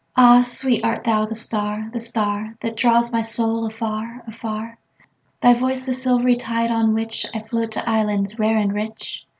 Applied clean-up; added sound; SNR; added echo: none; none; none; none.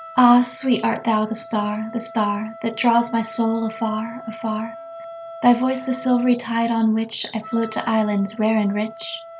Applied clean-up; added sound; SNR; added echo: none; Wind instrument, woodwind instrument; 16 dB; none.